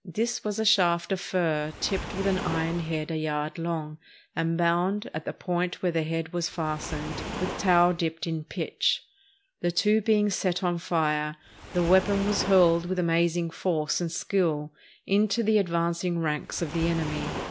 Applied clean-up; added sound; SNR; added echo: none; Waves, surf; 13 dB; none.